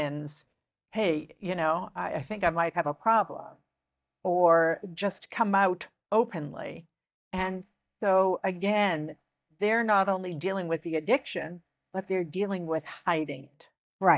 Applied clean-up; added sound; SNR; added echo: neural mask model DeepFilterNet 3.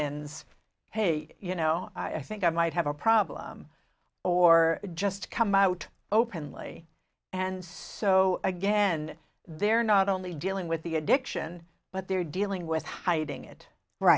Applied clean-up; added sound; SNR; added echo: none; none; none; none.